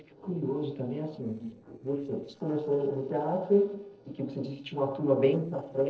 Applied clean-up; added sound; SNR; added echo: neural separator model SepFormer DNS4.